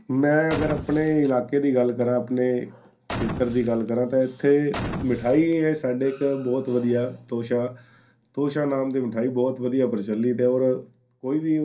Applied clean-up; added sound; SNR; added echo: none; Boom; 10 dB; reverberation time 0.3 s.